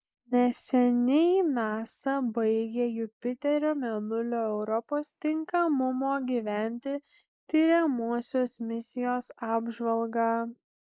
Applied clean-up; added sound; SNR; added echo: neural mask model Resemble Enhance denoiser.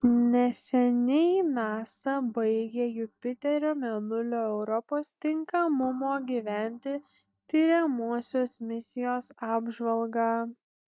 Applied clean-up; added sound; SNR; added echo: neural mask model DeepFilterNet 3.